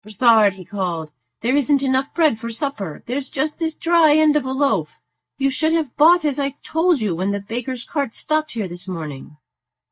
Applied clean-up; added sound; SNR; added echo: neural mask model DeepFilterNet 3.